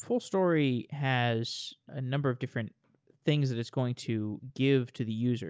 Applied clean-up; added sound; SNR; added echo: none; none; none; none.